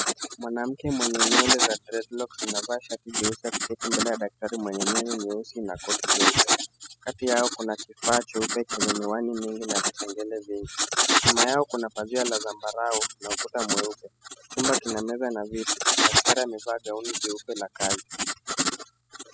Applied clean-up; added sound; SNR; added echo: classical method spectral subtraction.